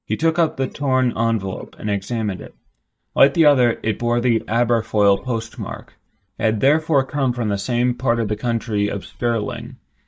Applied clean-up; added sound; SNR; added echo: neural mask model DeepFilterNet 3.